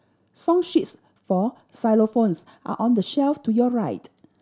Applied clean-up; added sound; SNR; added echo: none; none; none; none.